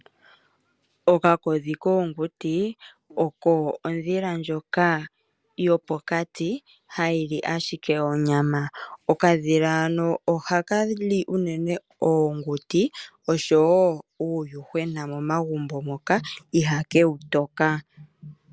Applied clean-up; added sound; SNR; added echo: none; none; none; none.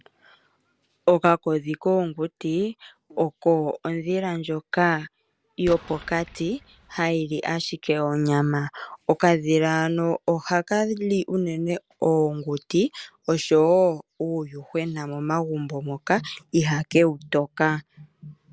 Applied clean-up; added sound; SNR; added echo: none; Explosion; 18 dB; none.